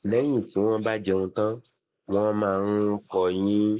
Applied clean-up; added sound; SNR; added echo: neural mask model Resemble Enhance denoiser.